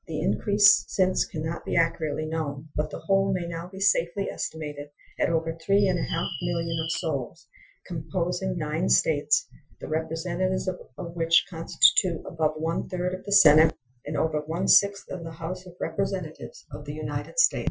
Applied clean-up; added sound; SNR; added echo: classical method Wiener filter.